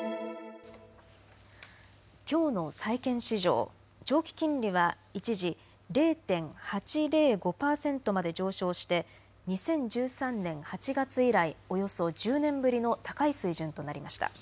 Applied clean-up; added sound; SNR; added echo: none; none; none; none.